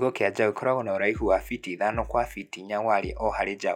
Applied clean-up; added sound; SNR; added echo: classical method log-MMSE.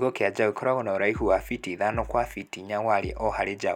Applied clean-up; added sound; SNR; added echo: none; Bass drum; 12 dB; none.